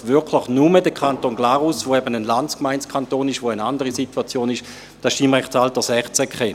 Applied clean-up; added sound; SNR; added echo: none; Fireworks; 18 dB; none.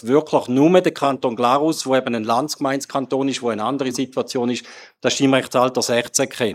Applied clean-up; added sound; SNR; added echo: neural mask model Resemble Enhance denoiser.